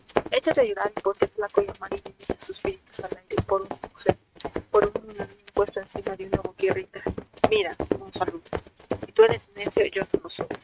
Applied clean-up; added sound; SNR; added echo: neural mask model RNNoise.